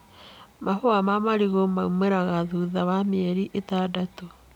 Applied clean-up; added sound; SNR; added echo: none; none; none; none.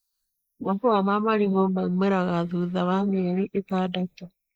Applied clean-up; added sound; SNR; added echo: neural mask model Resemble Enhance denoiser.